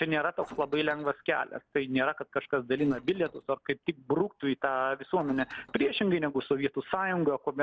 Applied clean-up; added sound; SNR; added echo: neural separator model SepFormer DNS4.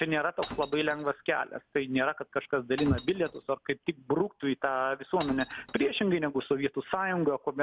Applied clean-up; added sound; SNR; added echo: none; Glass; 15 dB; none.